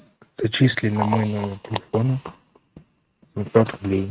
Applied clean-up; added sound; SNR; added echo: neural mask model RNNoise.